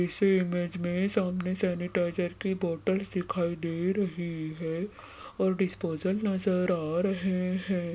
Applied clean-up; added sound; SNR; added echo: none; none; none; none.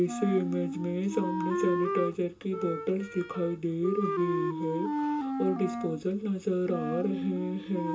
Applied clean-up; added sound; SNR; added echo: none; Wind instrument, woodwind instrument; 3 dB; reverberation time 0.2 s.